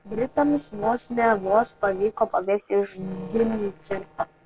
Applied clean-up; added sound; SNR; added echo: neural separator model SepFormer DNS4.